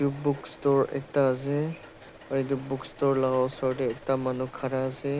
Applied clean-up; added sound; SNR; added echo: none; none; none; none.